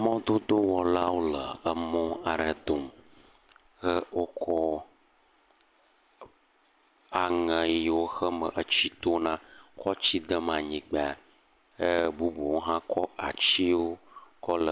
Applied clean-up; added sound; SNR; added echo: none; none; none; none.